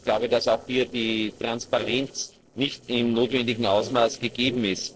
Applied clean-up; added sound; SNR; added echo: neural separator model SepFormer DNS4.